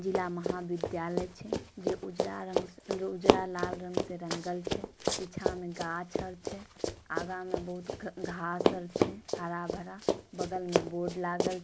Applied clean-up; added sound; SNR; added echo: none; Run; -4 dB; none.